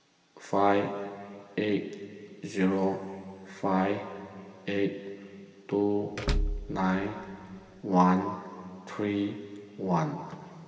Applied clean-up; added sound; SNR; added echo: none; Door / Car; 2 dB; reverberation time 2.3 s.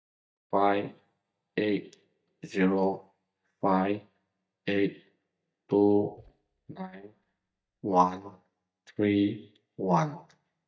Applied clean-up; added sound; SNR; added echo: neural mask model DeepFilterNet 3.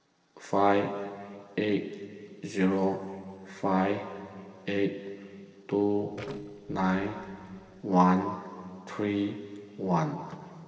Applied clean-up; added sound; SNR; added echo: neural separator model SepFormer DNS4.